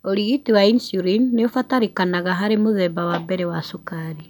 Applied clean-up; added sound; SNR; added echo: none; none; none; none.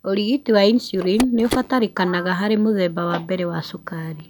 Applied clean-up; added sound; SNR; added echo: none; Telephone; 13 dB; none.